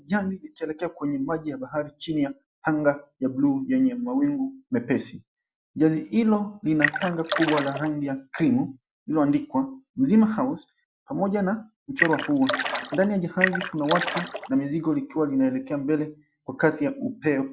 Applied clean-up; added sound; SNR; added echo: none; Splash, splatter; 3 dB; none.